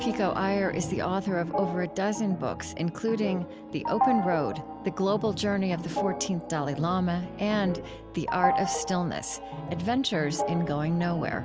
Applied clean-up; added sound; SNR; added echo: none; Organ; 5 dB; none.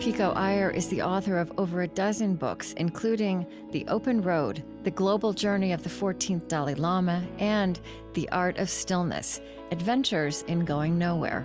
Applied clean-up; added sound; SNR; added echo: none; none; none; none.